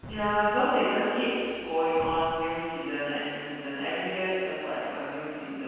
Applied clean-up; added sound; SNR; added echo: none; Explosion; 19 dB; reverberation time 2.1 s.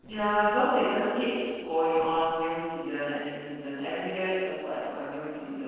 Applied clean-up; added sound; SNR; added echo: neural separator model SepFormer DNS4.